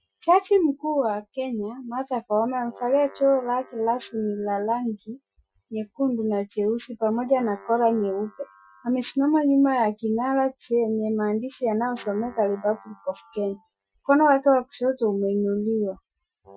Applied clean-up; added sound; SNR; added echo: classical method Wiener filter.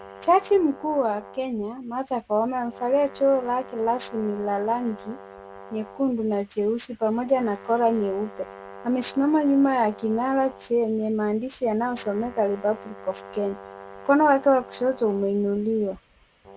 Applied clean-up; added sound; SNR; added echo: none; Brass instrument; 19 dB; none.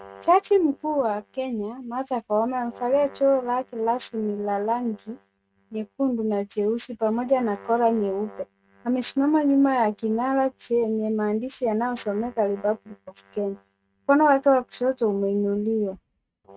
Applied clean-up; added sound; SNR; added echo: neural mask model RNNoise.